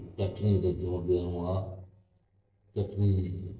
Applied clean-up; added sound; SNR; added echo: neural separator model SepFormer DNS4.